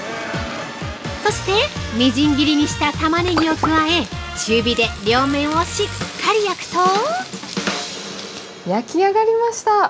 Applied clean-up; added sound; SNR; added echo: none; none; none; none.